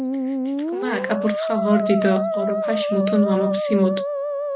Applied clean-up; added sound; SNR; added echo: none; Musical instrument; 1 dB; none.